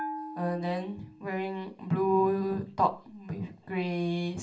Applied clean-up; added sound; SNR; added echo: none; Bell; 15 dB; reverberation time 0.3 s.